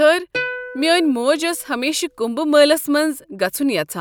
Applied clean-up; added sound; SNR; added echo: none; Plucked string instrument; 14 dB; none.